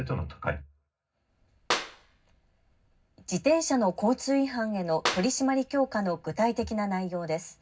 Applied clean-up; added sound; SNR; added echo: none; Clapping; 10 dB; reverberation time 0.4 s.